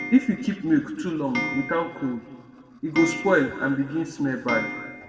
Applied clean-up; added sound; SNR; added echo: none; Clock; 9 dB; reverberation time 1.5 s.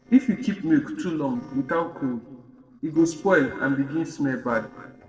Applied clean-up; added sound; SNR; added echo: neural separator model SepFormer DNS4.